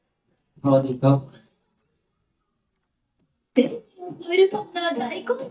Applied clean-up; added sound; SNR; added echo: neural mask model DeepFilterNet 3.